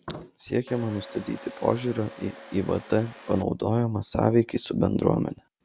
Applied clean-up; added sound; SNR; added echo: none; Domestic sounds, home sounds; 16 dB; none.